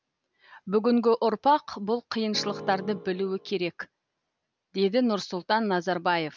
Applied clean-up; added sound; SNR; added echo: none; Keyboard (musical); 13 dB; none.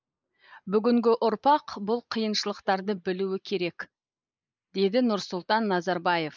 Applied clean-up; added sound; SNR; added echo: neural mask model Resemble Enhance denoiser.